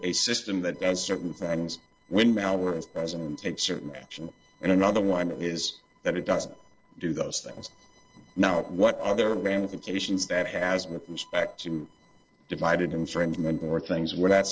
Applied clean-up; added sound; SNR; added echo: neural separator model SepFormer DNS4.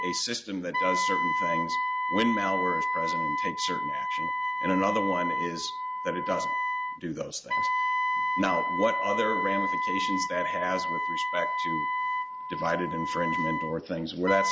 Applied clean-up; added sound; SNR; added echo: none; Wind instrument, woodwind instrument; -2 dB; none.